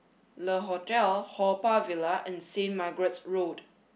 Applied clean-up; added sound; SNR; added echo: none; none; none; none.